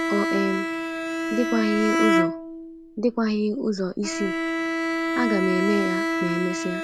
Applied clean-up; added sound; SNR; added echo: none; Bowed string instrument; 0 dB; none.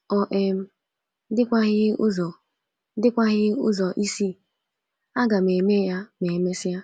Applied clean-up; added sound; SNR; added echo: none; none; none; none.